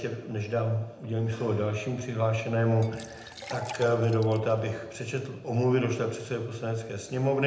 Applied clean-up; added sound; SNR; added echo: none; Liquid; 18 dB; reverberation time 0.8 s.